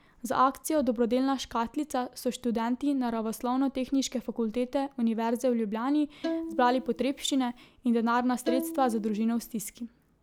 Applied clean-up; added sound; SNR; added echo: none; Bowed string instrument; 8 dB; none.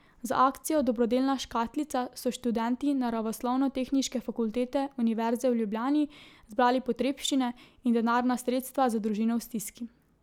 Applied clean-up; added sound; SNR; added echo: none; none; none; none.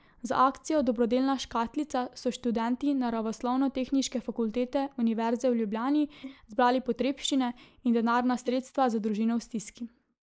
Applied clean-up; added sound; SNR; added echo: neural mask model Resemble Enhance denoiser.